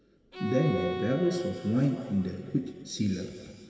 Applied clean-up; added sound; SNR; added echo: none; Bowed string instrument; 11 dB; reverberation time 2.5 s.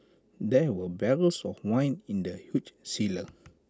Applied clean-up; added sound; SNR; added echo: none; none; none; none.